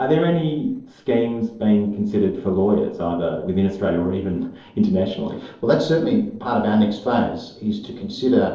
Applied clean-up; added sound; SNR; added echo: neural separator model SepFormer DNS4.